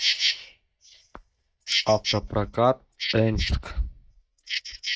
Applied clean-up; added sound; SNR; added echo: neural mask model DeepFilterNet 3.